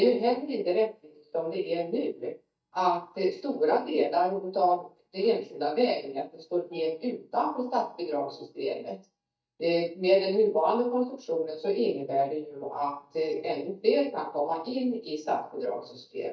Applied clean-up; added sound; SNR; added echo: neural mask model DeepFilterNet 3.